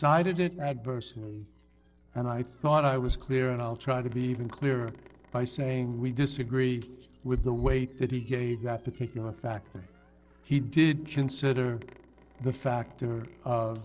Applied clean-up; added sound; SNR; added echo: neural separator model SepFormer DNS4.